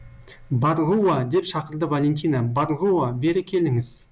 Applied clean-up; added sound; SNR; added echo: none; none; none; none.